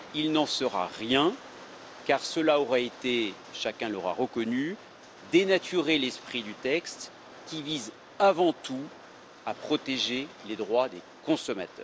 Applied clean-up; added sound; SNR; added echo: none; Rain; 19 dB; none.